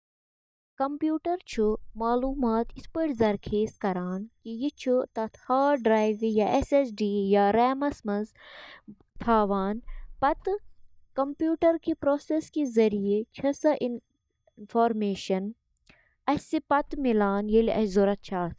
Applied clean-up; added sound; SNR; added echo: neural mask model DeepFilterNet 3.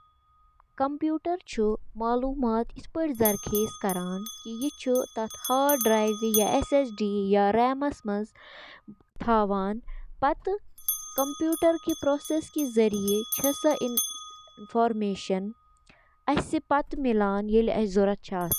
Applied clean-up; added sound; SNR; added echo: none; Bell; 11 dB; none.